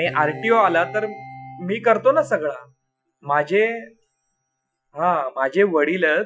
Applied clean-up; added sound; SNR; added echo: classical method Wiener filter.